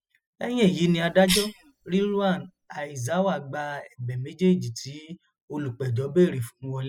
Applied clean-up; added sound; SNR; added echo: classical method spectral subtraction.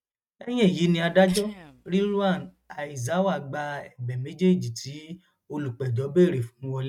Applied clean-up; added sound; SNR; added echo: neural mask model RNNoise.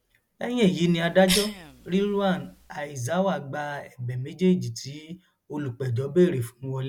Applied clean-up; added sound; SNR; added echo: none; Cough; 10 dB; none.